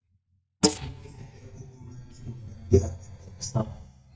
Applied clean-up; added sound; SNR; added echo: neural mask model DeepFilterNet 3.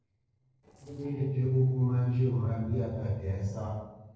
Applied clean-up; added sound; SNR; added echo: neural separator model SepFormer DNS4.